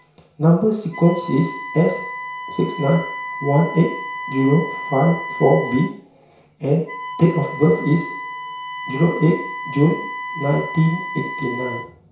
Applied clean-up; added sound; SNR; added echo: none; Wind instrument, woodwind instrument; 10 dB; reverberation time 0.6 s.